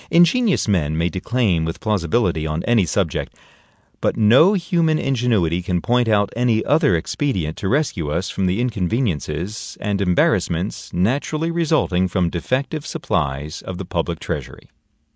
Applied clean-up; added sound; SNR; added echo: none; none; none; none.